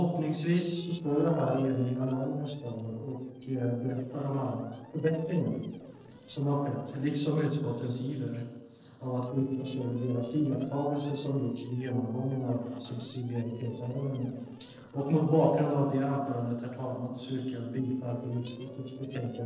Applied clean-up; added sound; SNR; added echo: neural separator model SepFormer DNS4.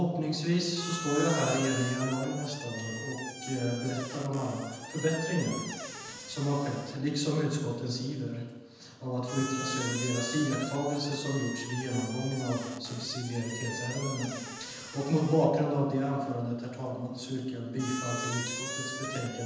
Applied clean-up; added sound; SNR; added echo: none; Squeak; 9 dB; reverberation time 1.1 s.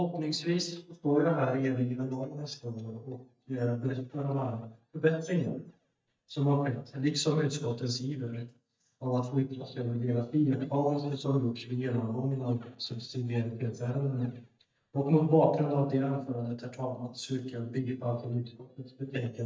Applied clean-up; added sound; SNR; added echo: neural mask model DeepFilterNet 3.